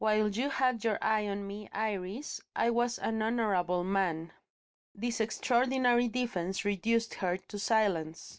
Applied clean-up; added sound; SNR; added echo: none; none; none; none.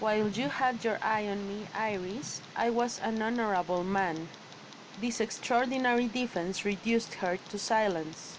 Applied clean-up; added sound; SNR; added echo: none; Tick; 17 dB; none.